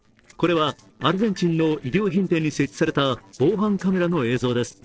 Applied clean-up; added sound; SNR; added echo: neural separator model SepFormer DNS4.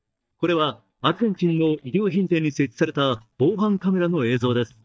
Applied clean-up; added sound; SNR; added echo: neural mask model DeepFilterNet 3.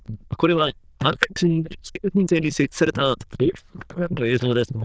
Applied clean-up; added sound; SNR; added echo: neural diffusion model UNIVERSE++.